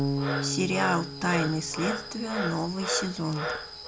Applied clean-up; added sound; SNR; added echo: none; Frog + Bass guitar; 2 dB; none.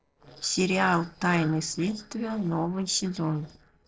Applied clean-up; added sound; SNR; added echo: neural separator model SepFormer DNS4.